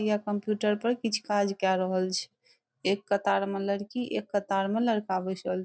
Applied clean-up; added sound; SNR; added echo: none; none; none; none.